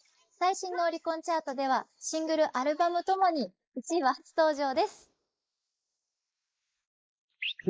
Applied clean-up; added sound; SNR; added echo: neural mask model Resemble Enhance denoiser.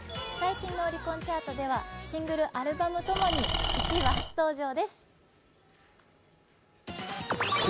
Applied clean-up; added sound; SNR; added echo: none; Engine / Tools; -2 dB; none.